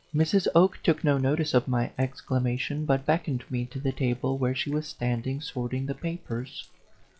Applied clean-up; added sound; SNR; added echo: classical method log-MMSE.